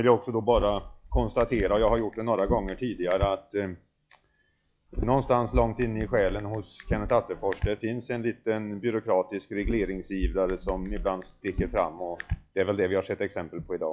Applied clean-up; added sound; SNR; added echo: classical method log-MMSE.